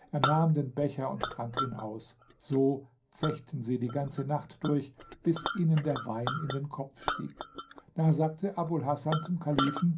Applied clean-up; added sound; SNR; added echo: none; Chink, clink; 8 dB; reverberation time 0.3 s.